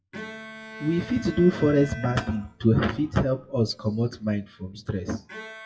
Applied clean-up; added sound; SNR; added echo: classical method WPE with log-MMSE.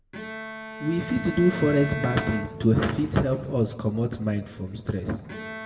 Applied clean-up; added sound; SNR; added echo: none; Bowed string instrument; 12 dB; reverberation time 1.5 s.